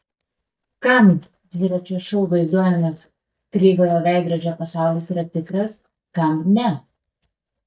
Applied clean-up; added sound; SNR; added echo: neural mask model DeepFilterNet 3.